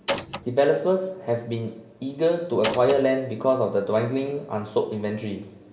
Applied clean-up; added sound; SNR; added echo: none; Door; 5 dB; reverberation time 2.2 s.